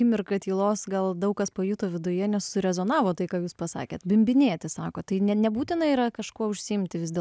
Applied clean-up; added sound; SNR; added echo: none; none; none; none.